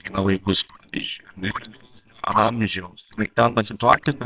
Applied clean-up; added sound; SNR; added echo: neural separator model SepFormer WHAMR!.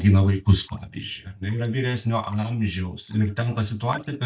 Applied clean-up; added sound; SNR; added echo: neural mask model DeepFilterNet 3.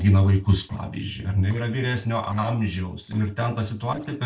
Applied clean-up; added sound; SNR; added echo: neural separator model SepFormer DNS4.